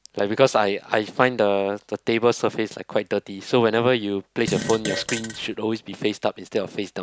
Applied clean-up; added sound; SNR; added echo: none; Fart; 8 dB; none.